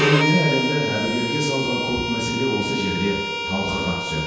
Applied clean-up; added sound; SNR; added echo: none; Bowed string instrument; 2 dB; reverberation time 1.2 s.